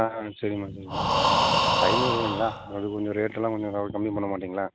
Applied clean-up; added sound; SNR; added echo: none; Breathing; -3 dB; none.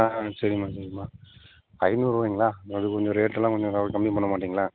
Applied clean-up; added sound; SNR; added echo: none; none; none; none.